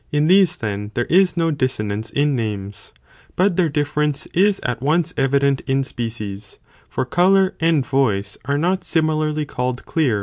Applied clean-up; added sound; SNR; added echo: none; none; none; none.